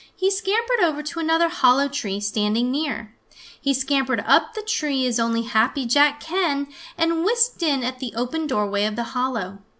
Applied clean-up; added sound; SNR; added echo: none; none; none; none.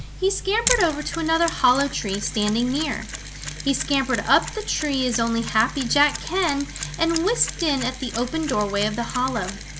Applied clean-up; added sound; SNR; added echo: none; Mechanisms; 9 dB; none.